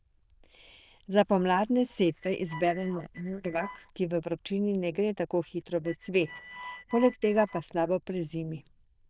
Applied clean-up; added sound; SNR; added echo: neural diffusion model UNIVERSE++.